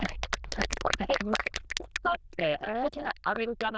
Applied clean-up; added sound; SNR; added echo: neural diffusion model UNIVERSE++.